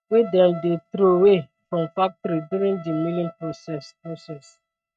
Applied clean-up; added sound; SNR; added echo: neural mask model RNNoise.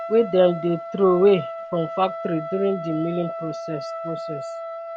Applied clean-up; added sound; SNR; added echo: none; Trumpet; 9 dB; none.